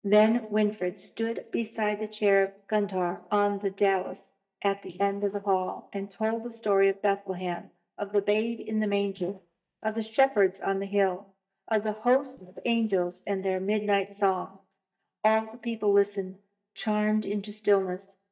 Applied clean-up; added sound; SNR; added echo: neural mask model DeepFilterNet 3.